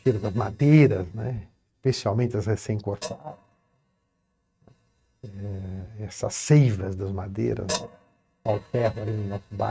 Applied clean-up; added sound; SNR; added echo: neural mask model RNNoise.